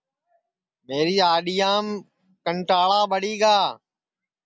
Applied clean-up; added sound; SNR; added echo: none; none; none; none.